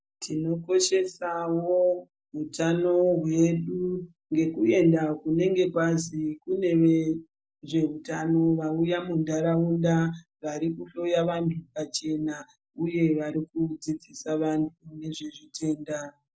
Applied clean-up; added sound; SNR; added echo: none; none; none; none.